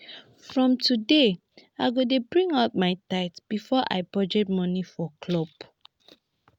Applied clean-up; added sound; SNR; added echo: none; none; none; none.